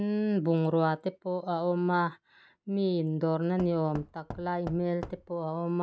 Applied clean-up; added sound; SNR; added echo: none; Knock / Wood; 15 dB; none.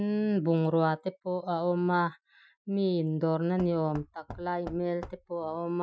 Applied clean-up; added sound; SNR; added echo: classical method Wiener filter.